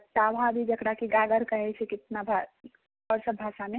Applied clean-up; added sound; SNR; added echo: none; none; none; none.